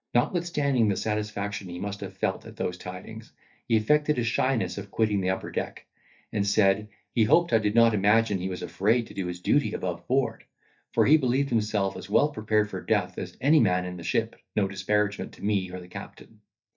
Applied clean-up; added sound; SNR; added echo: neural mask model DeepFilterNet 3.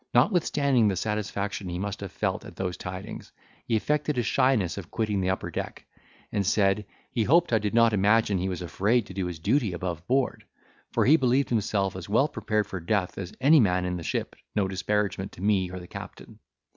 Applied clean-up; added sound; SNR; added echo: none; none; none; none.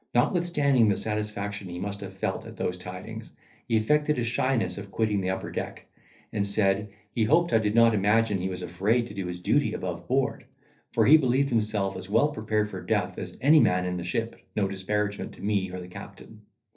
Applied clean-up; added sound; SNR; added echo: neural separator model SepFormer DNS4.